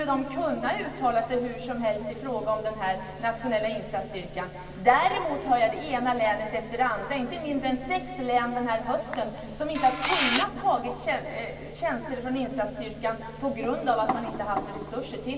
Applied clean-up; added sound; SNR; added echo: none; Camera; 0 dB; reverberation time 2.4 s.